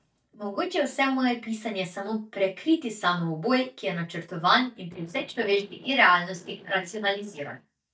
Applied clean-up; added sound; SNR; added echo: neural mask model DeepFilterNet 3.